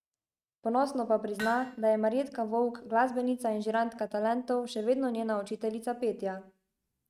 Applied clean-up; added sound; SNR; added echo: neural mask model RNNoise.